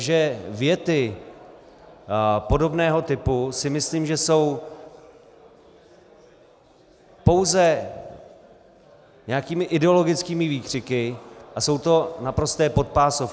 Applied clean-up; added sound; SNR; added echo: none; none; none; none.